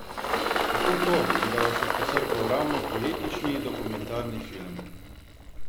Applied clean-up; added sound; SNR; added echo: none; Engine; -3 dB; none.